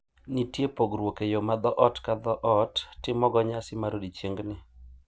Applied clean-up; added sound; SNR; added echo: none; none; none; none.